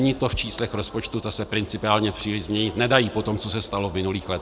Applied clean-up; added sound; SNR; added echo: none; none; none; none.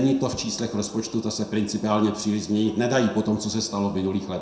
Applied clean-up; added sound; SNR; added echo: none; none; none; reverberation time 0.5 s.